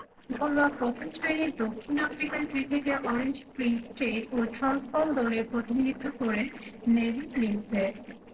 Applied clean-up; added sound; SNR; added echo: neural separator model SepFormer DNS4.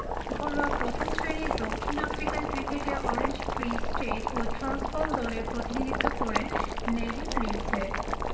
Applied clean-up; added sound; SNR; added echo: none; Boiling; -5 dB; reverberation time 0.9 s.